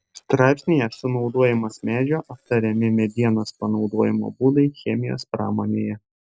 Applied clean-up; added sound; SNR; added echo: neural separator model SepFormer DNS4.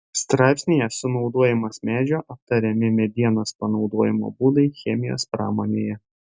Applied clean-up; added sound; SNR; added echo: none; none; none; none.